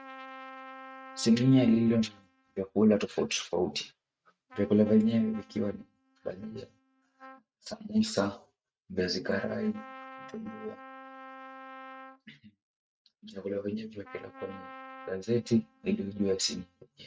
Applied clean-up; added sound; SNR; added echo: neural mask model RNNoise.